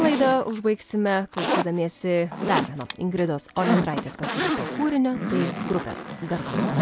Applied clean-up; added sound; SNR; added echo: none; Zipper (clothing); 3 dB; none.